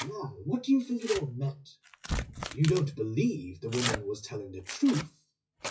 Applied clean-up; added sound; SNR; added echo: classical method WPE with log-MMSE.